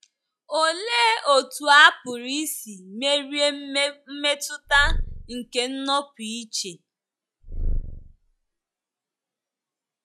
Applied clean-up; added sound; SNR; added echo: classical method log-MMSE.